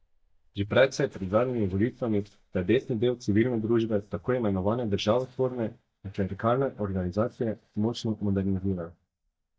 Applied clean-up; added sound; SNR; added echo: neural mask model DeepFilterNet 3.